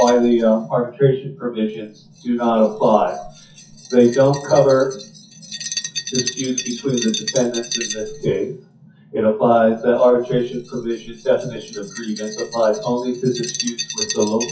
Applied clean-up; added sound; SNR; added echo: classical method WPE with log-MMSE.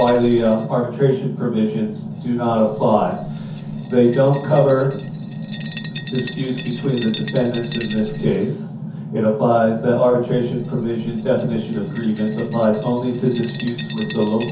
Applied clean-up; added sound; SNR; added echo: none; Glass; 14 dB; reverberation time 0.6 s.